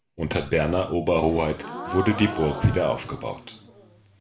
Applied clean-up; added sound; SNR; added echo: none; Gasp; 11 dB; reverberation time 0.4 s.